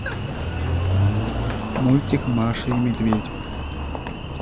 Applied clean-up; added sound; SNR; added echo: none; Engine; 0 dB; none.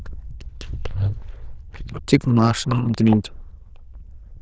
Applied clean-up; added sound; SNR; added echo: neural diffusion model UNIVERSE++.